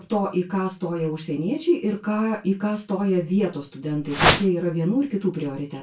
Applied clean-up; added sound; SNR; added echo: none; Whoosh, swoosh, swish; -4 dB; reverberation time 0.2 s.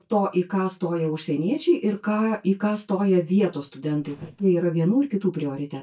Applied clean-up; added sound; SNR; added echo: neural mask model DeepFilterNet 3.